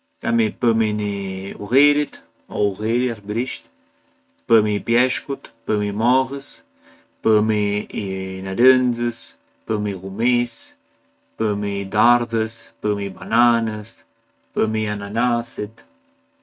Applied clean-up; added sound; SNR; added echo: none; none; none; none.